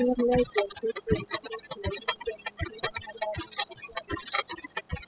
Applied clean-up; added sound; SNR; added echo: classical method spectral subtraction.